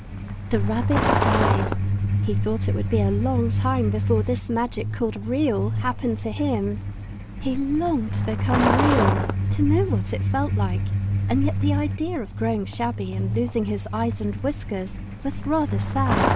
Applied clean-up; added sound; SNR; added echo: none; Truck; -1 dB; none.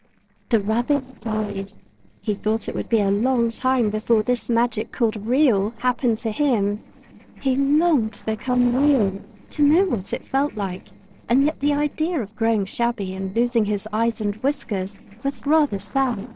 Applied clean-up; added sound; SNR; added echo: neural separator model SepFormer DNS4.